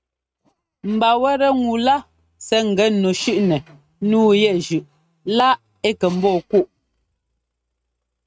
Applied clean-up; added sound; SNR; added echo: neural mask model RNNoise.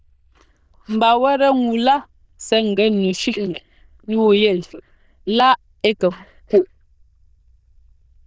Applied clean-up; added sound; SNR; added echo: neural diffusion model UNIVERSE++.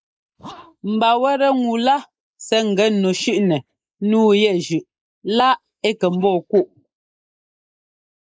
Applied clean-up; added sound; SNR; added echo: neural mask model Resemble Enhance denoiser.